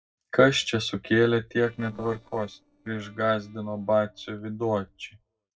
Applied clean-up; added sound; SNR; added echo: neural separator model SepFormer DNS4.